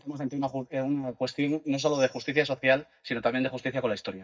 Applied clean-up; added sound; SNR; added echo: neural mask model DeepFilterNet 3.